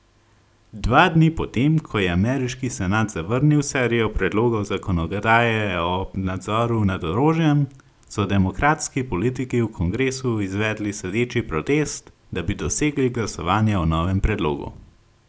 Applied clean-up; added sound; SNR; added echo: none; none; none; none.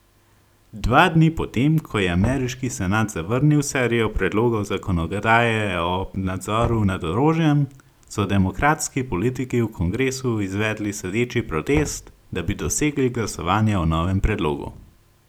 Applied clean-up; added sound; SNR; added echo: none; Knock; 16 dB; none.